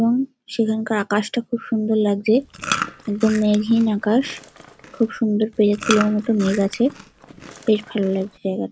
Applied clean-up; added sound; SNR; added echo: none; Chewing, mastication; 11 dB; none.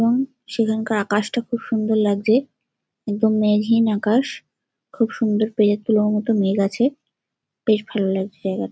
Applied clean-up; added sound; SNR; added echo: none; none; none; none.